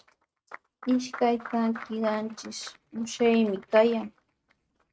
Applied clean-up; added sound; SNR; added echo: neural mask model RNNoise.